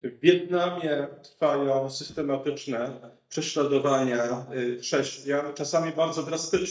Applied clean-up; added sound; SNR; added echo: neural mask model DeepFilterNet 3.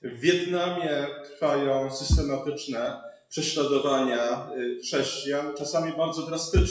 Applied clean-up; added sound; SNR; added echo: classical method WPE with log-MMSE.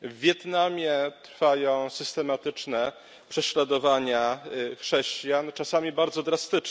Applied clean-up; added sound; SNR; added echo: none; none; none; none.